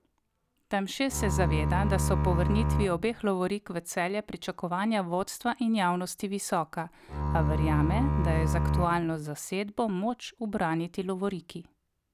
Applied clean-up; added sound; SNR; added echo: none; Bowed string instrument; -3 dB; none.